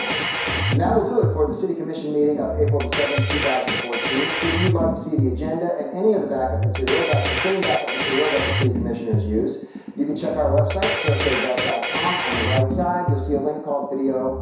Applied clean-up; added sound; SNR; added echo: none; Drum kit; 1 dB; reverberation time 0.7 s.